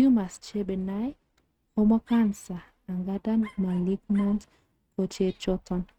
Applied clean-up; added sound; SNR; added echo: neural mask model RNNoise.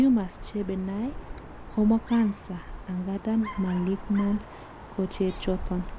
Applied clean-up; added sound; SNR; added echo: none; Dog; 11 dB; none.